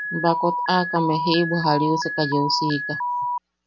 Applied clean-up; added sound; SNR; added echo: none; Alarm; 3 dB; none.